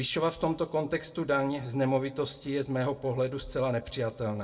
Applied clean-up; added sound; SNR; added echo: none; none; none; reverberation time 0.9 s.